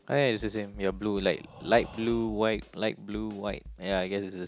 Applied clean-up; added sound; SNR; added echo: none; Breathing + Snare drum; 17 dB; none.